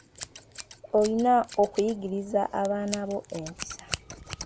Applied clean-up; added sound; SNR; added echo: none; Scissors; 14 dB; none.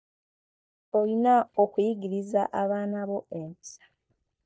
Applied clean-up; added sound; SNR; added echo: neural mask model DeepFilterNet 3.